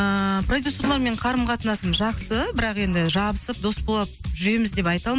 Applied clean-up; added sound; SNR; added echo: none; Snare drum; 14 dB; none.